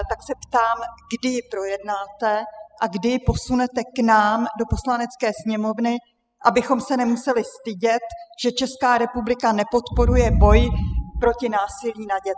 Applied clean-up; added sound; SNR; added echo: classical method spectral subtraction.